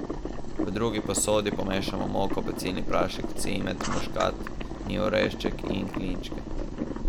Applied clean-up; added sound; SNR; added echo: none; Boiling; 0 dB; none.